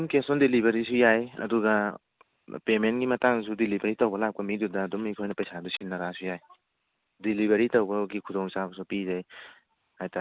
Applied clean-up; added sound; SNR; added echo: none; none; none; none.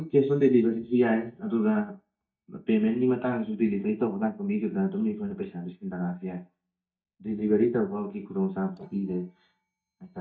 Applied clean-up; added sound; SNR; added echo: neural mask model DeepFilterNet 3.